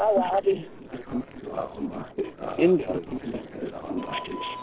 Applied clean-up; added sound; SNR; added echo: neural separator model SepFormer DNS4.